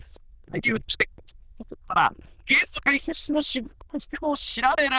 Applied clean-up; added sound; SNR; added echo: neural diffusion model UNIVERSE++.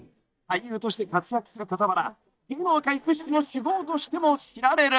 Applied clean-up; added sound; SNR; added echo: neural mask model DeepFilterNet 3.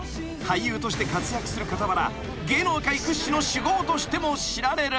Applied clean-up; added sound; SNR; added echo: none; Motorcycle / Accelerating, revving, vroom; 13 dB; none.